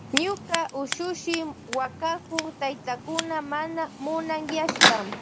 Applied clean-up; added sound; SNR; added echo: none; Scissors; 0 dB; none.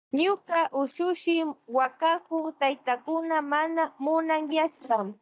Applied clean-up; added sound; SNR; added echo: neural mask model DeepFilterNet 3.